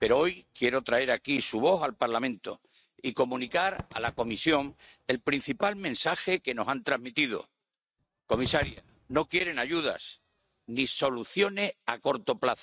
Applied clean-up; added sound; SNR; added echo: neural mask model RNNoise.